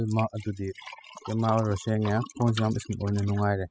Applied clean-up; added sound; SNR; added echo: classical method spectral subtraction.